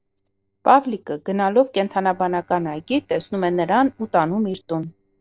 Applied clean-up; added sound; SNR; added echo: neural separator model SepFormer DNS4.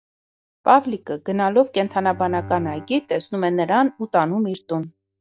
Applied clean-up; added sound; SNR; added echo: neural mask model DeepFilterNet 3.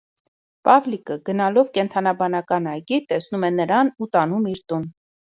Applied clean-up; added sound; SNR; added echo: none; none; none; none.